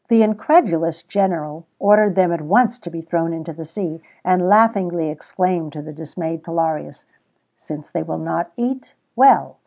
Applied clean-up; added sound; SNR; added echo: none; none; none; none.